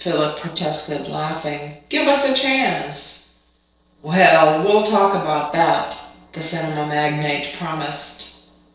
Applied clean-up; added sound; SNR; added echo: neural separator model SepFormer DNS4.